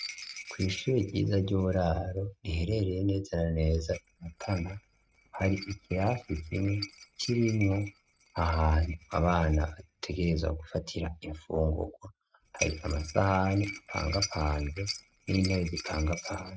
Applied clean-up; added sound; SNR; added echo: neural mask model RNNoise.